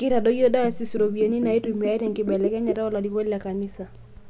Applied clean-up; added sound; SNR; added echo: none; Bathtub (filling or washing); 11 dB; reverberation time 0.9 s.